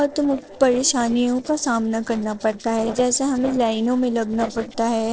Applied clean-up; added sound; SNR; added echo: neural separator model SepFormer DNS4.